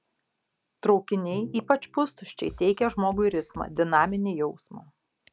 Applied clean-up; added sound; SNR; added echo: none; Drum kit + Bowed string instrument; 20 dB; none.